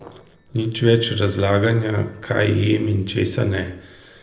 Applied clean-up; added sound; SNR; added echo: neural separator model SepFormer DNS4.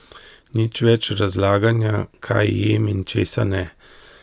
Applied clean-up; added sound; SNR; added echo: none; none; none; none.